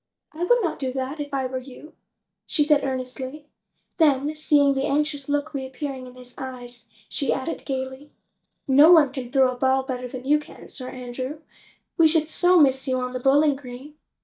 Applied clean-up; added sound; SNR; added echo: neural mask model DeepFilterNet 3.